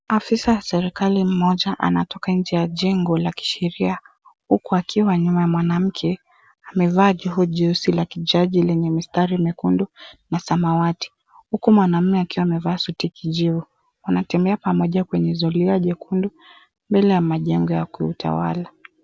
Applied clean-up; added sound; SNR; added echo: none; none; none; none.